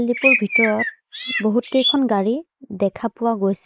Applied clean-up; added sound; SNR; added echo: neural mask model Resemble Enhance denoiser.